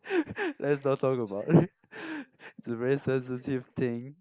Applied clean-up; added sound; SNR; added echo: neural mask model Resemble Enhance denoiser.